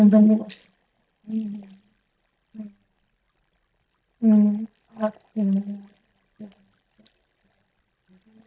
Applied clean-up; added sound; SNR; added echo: neural mask model DeepFilterNet 3.